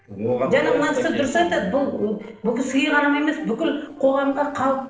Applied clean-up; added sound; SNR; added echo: neural separator model SepFormer DNS4.